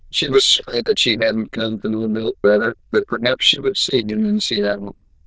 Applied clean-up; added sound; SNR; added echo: neural diffusion model UNIVERSE++.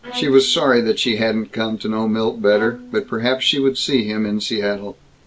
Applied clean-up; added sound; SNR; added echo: none; Bowed string instrument; 20 dB; none.